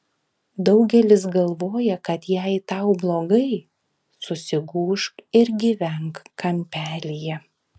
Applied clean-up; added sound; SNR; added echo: none; none; none; none.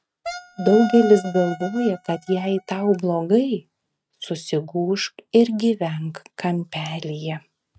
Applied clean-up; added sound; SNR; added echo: neural mask model RNNoise.